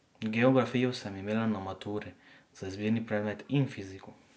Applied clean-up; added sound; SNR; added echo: none; none; none; none.